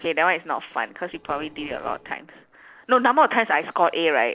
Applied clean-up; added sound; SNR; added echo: neural separator model SepFormer DNS4.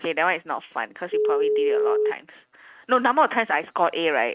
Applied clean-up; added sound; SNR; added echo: neural mask model RNNoise.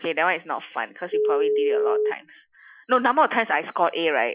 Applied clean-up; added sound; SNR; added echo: classical method Wiener filter.